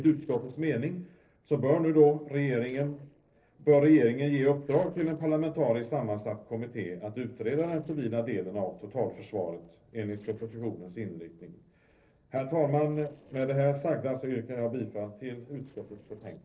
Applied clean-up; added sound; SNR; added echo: neural separator model SepFormer DNS4.